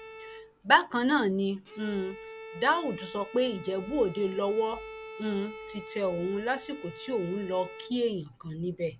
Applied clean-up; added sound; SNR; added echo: none; Bowed string instrument; 15 dB; none.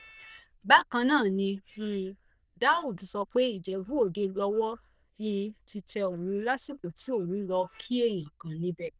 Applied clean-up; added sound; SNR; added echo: neural diffusion model UNIVERSE++.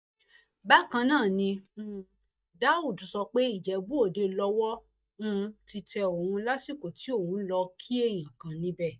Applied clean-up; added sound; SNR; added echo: neural mask model DeepFilterNet 3.